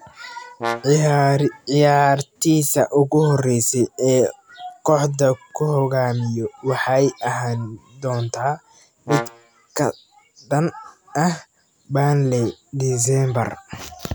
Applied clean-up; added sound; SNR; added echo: none; Brass instrument; 10 dB; none.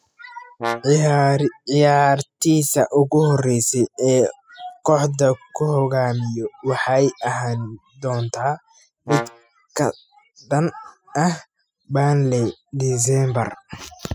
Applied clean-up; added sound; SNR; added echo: classical method spectral subtraction.